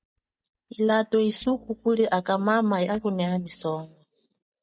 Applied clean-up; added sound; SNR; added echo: neural mask model DeepFilterNet 3.